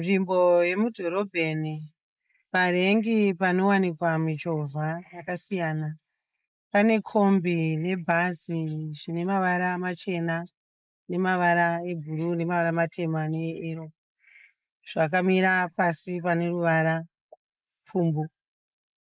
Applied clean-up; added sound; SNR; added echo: neural mask model Resemble Enhance denoiser.